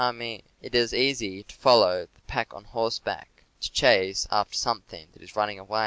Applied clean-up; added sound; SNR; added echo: none; none; none; none.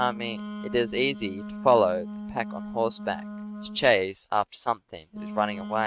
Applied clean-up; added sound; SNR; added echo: neural mask model RNNoise.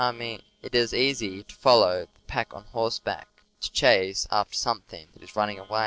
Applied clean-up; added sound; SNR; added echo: neural separator model SepFormer DNS4.